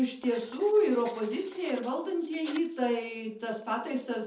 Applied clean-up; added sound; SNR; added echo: none; Writing; 18 dB; reverberation time 0.5 s.